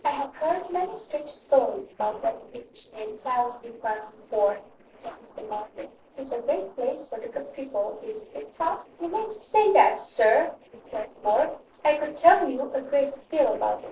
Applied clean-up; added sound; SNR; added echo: neural separator model SepFormer DNS4.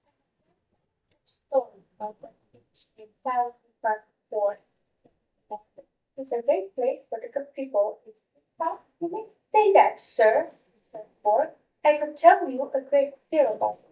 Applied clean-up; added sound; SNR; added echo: neural mask model DeepFilterNet 3.